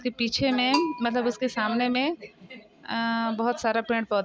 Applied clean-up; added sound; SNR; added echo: none; Bell; 12 dB; none.